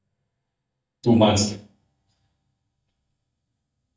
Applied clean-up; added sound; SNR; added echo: neural mask model DeepFilterNet 3.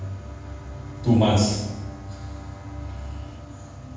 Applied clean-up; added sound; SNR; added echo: none; Bowed string instrument; 15 dB; reverberation time 1.2 s.